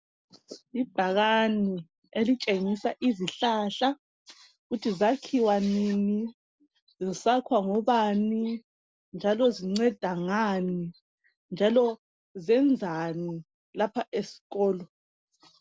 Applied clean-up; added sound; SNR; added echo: none; none; none; none.